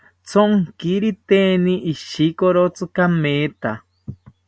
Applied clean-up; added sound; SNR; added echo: none; none; none; none.